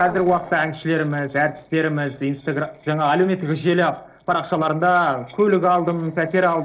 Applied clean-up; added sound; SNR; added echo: neural separator model SepFormer DNS4.